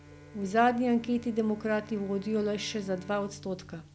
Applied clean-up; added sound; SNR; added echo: none; Bowed string instrument; 20 dB; none.